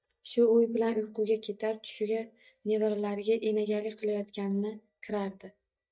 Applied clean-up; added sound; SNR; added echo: neural mask model DeepFilterNet 3.